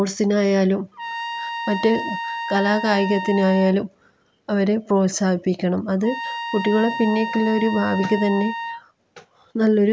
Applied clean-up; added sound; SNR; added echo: none; Trumpet; 8 dB; none.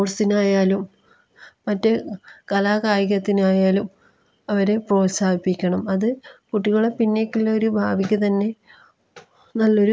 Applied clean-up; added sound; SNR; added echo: none; none; none; none.